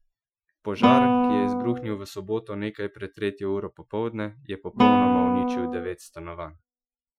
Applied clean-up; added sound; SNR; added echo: classical method Wiener filter.